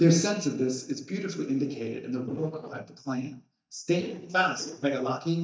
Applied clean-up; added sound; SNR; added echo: neural mask model DeepFilterNet 3.